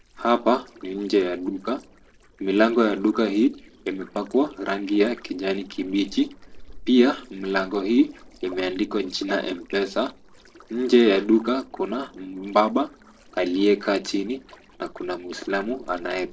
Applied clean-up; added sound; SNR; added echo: neural separator model SepFormer DNS4.